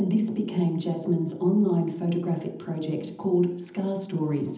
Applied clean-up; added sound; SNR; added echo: none; none; none; reverberation time 0.8 s.